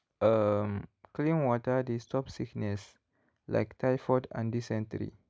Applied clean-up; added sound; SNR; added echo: none; none; none; none.